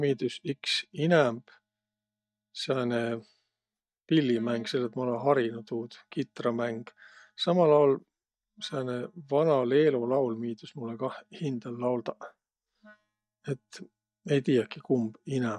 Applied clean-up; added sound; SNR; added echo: neural mask model DeepFilterNet 3.